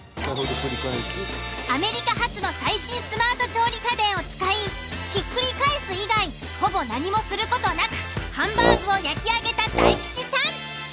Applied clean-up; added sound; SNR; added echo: none; Brass instrument; 1 dB; none.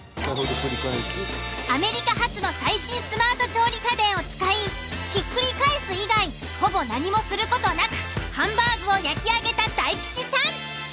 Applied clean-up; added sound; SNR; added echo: none; none; none; none.